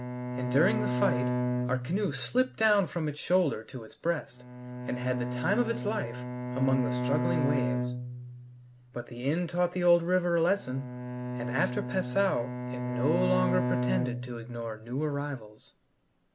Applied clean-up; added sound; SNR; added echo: none; Bowed string instrument; 3 dB; none.